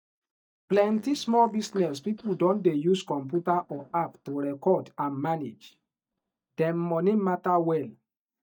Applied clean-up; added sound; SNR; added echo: neural mask model DeepFilterNet 3.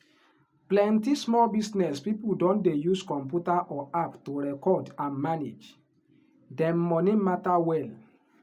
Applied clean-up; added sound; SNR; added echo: none; none; none; none.